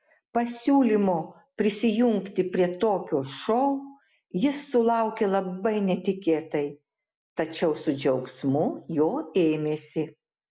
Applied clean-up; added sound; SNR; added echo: none; none; none; none.